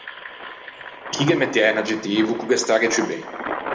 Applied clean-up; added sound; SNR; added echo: none; Engine; 10 dB; reverberation time 0.7 s.